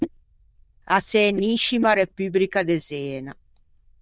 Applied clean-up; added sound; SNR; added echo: neural diffusion model UNIVERSE++.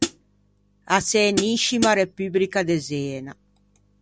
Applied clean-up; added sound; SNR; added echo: none; Hi-hat; 3 dB; none.